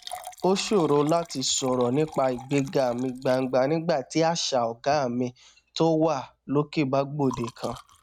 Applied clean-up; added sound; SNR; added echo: neural mask model RNNoise.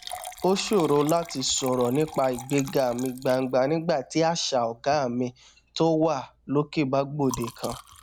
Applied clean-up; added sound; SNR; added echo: none; Liquid; 17 dB; none.